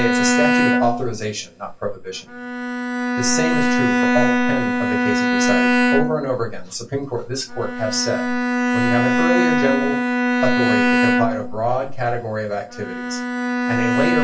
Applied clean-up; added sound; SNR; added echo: none; Bowed string instrument; -4 dB; reverberation time 0.2 s.